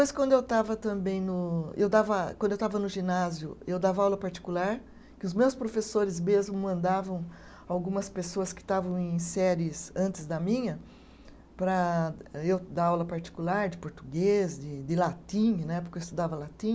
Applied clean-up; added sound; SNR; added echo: none; none; none; none.